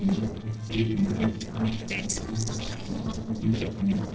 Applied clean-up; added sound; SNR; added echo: neural separator model SepFormer DNS4.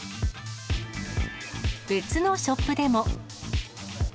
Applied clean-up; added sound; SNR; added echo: none; none; none; none.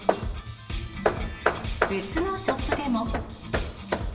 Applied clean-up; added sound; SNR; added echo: none; Hammer / Wood; 0 dB; reverberation time 1.0 s.